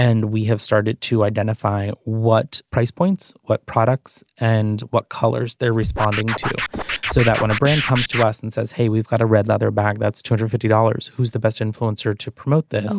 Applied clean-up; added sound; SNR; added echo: none; Scratching (performance technique); 5 dB; none.